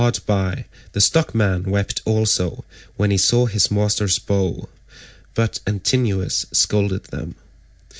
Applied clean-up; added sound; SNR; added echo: none; none; none; none.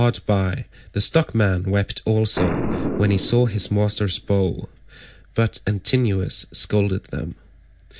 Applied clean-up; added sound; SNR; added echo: none; Boom; 12 dB; none.